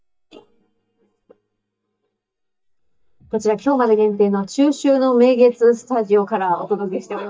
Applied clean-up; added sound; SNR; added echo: neural mask model DeepFilterNet 3.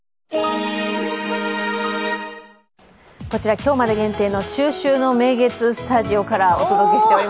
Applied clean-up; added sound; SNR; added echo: none; none; none; none.